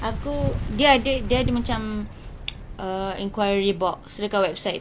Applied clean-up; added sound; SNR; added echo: none; Boom; 13 dB; none.